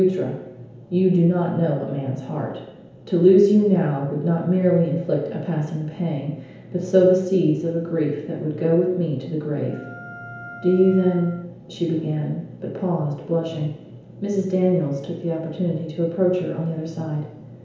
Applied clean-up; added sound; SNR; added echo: none; Wind instrument, woodwind instrument; 19 dB; reverberation time 1.0 s.